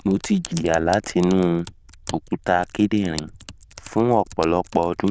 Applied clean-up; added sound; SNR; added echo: neural diffusion model UNIVERSE++.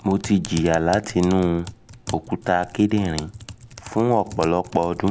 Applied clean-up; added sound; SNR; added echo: none; Typing; 16 dB; none.